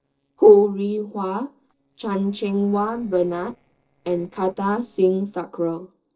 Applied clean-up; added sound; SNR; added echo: neural separator model SepFormer DNS4.